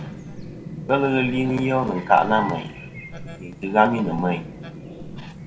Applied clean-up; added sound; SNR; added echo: none; Chirp, tweet; 13 dB; reverberation time 0.7 s.